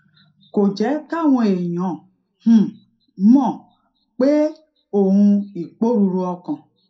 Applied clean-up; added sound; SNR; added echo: none; none; none; reverberation time 0.2 s.